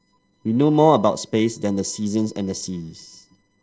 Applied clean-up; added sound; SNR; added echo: neural separator model SepFormer DNS4.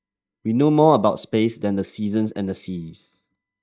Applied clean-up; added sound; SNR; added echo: neural mask model DeepFilterNet 3.